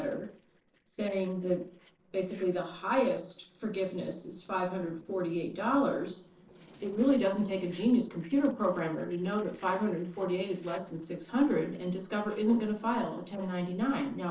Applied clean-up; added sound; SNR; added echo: neural separator model SepFormer DNS4.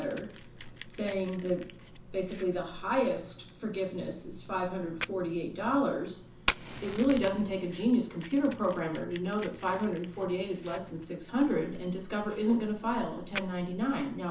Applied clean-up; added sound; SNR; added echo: none; Fire; 12 dB; reverberation time 0.9 s.